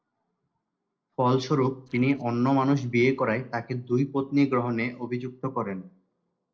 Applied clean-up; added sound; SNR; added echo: neural separator model SepFormer DNS4.